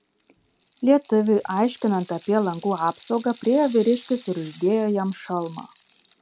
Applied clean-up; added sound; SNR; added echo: none; Rattle (instrument); 14 dB; none.